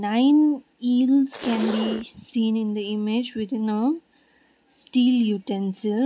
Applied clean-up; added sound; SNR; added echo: none; Zipper (clothing); 12 dB; none.